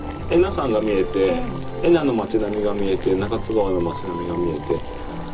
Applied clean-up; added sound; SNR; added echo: none; Boiling; 9 dB; reverberation time 0.2 s.